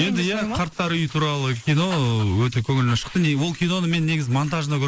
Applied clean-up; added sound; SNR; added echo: neural mask model Resemble Enhance denoiser.